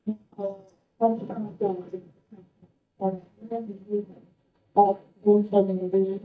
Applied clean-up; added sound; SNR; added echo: neural mask model DeepFilterNet 3.